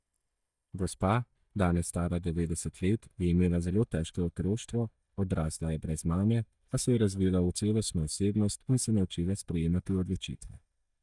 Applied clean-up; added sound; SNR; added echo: neural mask model DeepFilterNet 3.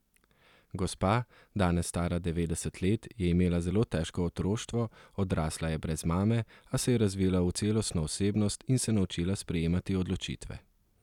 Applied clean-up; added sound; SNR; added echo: none; none; none; none.